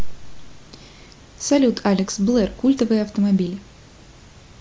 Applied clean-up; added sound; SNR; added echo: none; none; none; none.